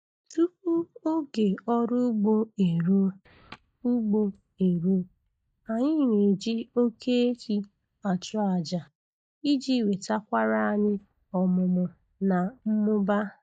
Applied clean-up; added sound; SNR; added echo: neural mask model DeepFilterNet 3.